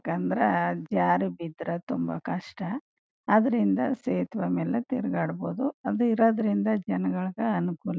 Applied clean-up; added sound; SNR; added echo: none; none; none; none.